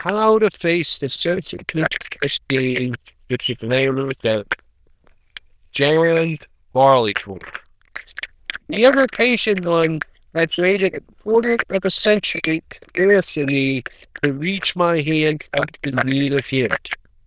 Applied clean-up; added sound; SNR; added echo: neural diffusion model UNIVERSE++.